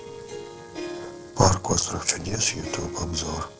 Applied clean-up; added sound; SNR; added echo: neural separator model SepFormer DNS4.